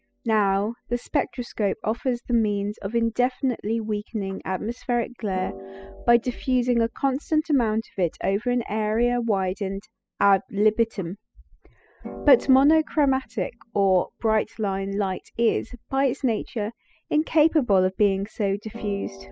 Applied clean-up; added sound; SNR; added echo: classical method spectral subtraction.